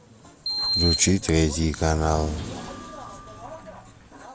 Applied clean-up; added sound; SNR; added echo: none; Sliding door; 6 dB; none.